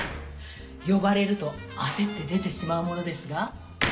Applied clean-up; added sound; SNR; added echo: none; Slam; 10 dB; reverberation time 1.5 s.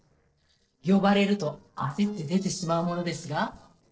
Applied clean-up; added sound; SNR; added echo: neural separator model SepFormer DNS4.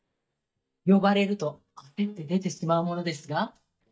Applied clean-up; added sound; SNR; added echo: neural mask model DeepFilterNet 3.